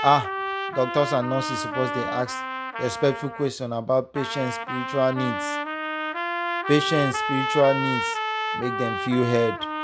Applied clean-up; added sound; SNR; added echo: none; Trumpet; 3 dB; none.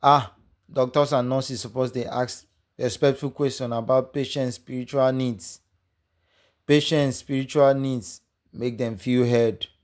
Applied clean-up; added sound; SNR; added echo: none; none; none; none.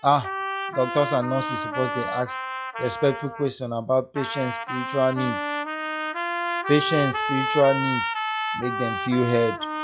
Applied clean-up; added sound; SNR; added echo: classical method log-MMSE.